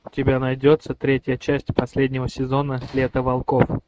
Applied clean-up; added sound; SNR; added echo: neural mask model RNNoise.